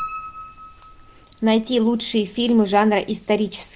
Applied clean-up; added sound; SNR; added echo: none; Piano; 18 dB; none.